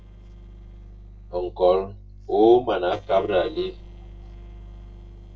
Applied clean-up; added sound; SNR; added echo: neural separator model SepFormer DNS4.